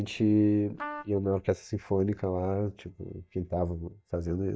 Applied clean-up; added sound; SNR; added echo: neural mask model DeepFilterNet 3.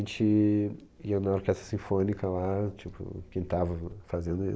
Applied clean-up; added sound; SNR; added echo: none; none; none; none.